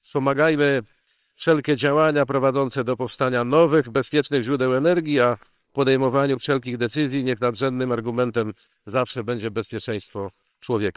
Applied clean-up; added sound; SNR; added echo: neural separator model SepFormer WHAMR!.